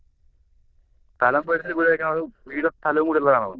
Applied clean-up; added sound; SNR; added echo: neural diffusion model UNIVERSE++.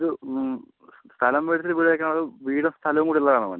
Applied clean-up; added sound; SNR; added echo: none; none; none; none.